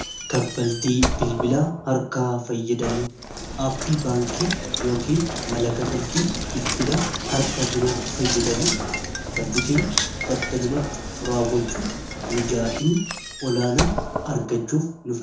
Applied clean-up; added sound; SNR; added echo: none; Knock; 4 dB; reverberation time 0.6 s.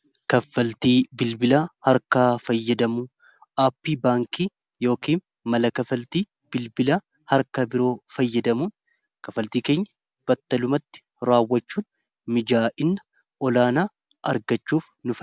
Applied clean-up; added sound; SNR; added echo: none; none; none; none.